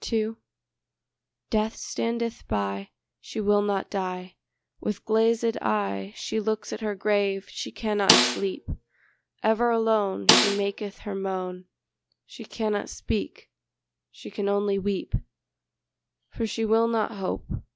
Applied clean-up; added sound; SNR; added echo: none; Snare drum; -3 dB; none.